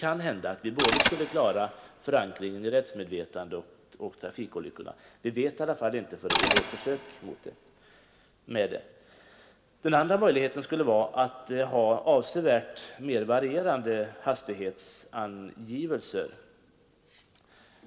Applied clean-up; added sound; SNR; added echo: none; Mechanisms; 0 dB; reverberation time 1.6 s.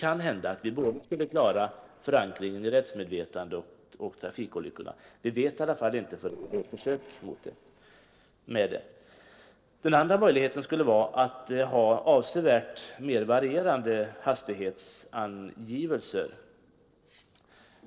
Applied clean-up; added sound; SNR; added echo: neural separator model SepFormer DNS4.